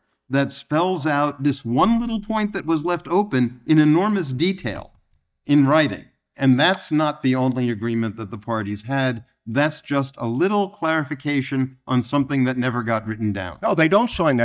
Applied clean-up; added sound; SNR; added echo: neural mask model DeepFilterNet 3.